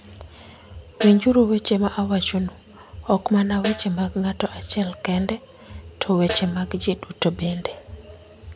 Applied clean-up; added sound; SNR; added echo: none; Snare drum; 15 dB; none.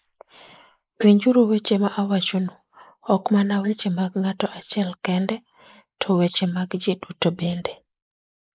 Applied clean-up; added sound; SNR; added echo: neural mask model Resemble Enhance denoiser.